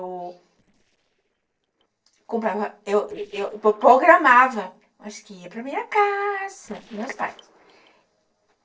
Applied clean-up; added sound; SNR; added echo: neural separator model SepFormer DNS4.